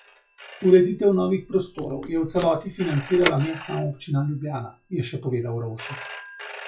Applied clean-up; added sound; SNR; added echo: classical method log-MMSE.